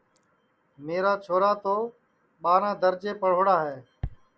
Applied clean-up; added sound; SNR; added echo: none; none; none; none.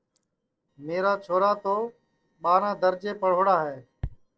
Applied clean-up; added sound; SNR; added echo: neural separator model SepFormer DNS4.